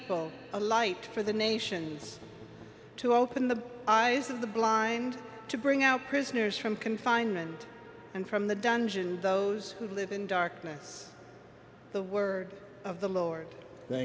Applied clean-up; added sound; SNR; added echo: none; Strum; 20 dB; none.